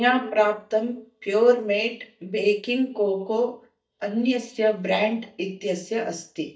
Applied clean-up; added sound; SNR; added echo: neural mask model DeepFilterNet 3.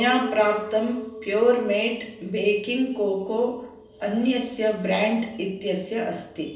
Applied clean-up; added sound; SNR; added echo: none; Chink, clink; 17 dB; reverberation time 0.3 s.